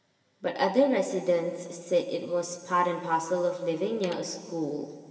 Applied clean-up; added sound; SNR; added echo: none; Mechanisms; 18 dB; reverberation time 2.3 s.